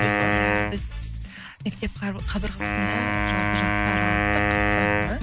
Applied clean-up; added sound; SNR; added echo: none; Wind instrument, woodwind instrument; -4 dB; none.